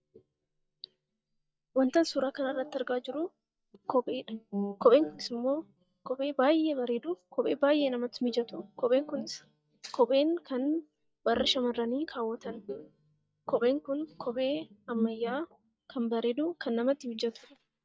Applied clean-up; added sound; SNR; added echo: neural mask model DeepFilterNet 3.